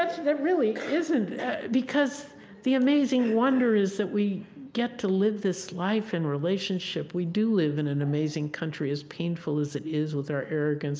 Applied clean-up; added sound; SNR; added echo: none; none; none; none.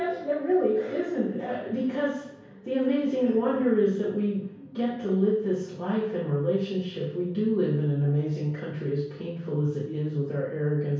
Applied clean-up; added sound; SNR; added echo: none; none; none; reverberation time 0.6 s.